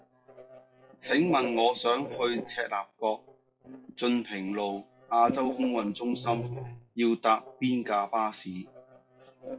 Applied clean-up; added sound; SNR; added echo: classical method log-MMSE.